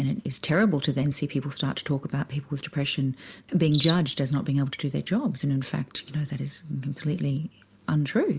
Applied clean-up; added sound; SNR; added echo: none; Cricket; 19 dB; none.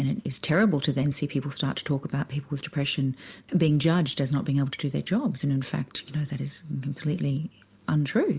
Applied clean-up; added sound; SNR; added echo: none; none; none; none.